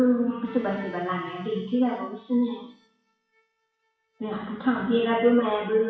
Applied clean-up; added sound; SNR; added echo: classical method WPE with log-MMSE.